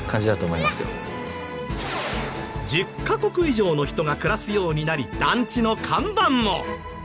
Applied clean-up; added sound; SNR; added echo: none; none; none; none.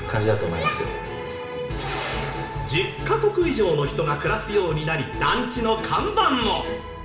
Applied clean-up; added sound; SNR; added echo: none; none; none; reverberation time 0.7 s.